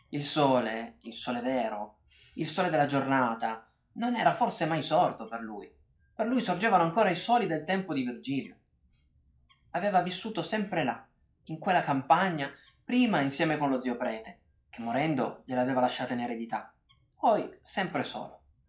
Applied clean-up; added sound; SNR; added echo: classical method log-MMSE.